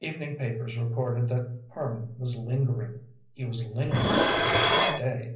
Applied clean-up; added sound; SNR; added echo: none; Dishes, pots, and pans; -2 dB; reverberation time 0.5 s.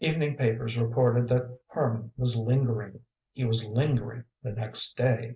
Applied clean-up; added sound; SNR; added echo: none; none; none; none.